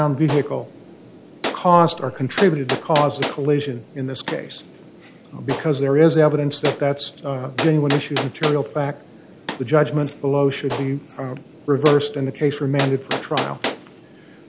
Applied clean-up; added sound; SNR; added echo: none; Gunshot, gunfire; 10 dB; none.